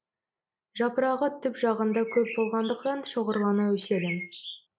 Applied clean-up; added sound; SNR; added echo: none; Bird; 14 dB; none.